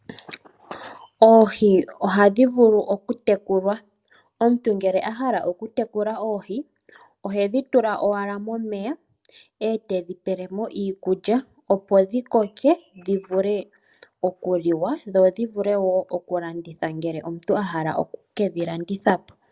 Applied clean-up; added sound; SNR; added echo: none; none; none; none.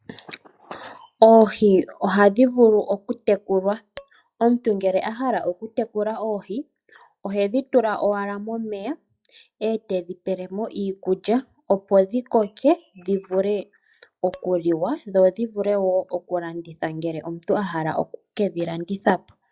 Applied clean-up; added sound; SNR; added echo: classical method log-MMSE.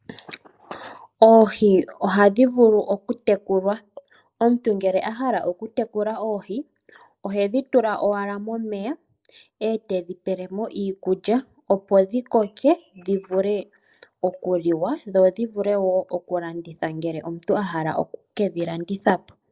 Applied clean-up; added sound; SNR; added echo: neural mask model Resemble Enhance denoiser.